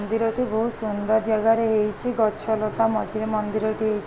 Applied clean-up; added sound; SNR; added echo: none; none; none; none.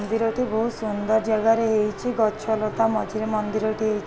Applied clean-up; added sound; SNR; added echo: none; Wind instrument, woodwind instrument; 20 dB; none.